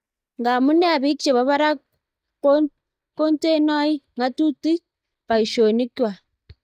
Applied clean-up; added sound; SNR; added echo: neural mask model DeepFilterNet 3.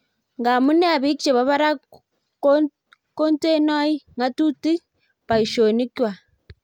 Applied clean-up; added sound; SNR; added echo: none; none; none; none.